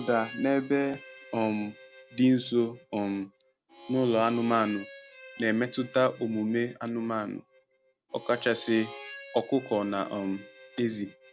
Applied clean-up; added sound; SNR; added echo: none; Harmonica; 19 dB; none.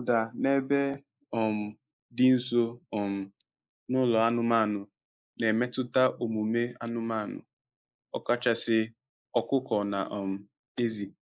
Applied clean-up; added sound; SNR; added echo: neural mask model Resemble Enhance denoiser.